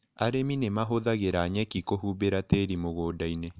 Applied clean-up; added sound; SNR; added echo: none; none; none; none.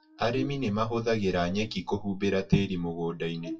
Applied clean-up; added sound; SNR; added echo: classical method WPE with log-MMSE.